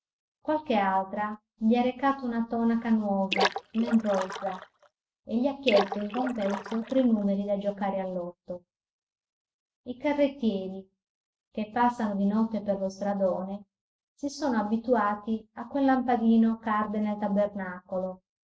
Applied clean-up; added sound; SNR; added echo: neural mask model RNNoise.